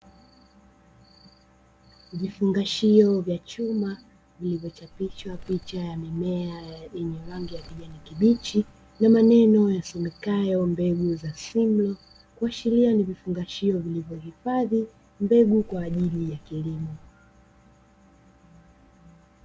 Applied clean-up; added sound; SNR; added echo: none; Bird; 18 dB; none.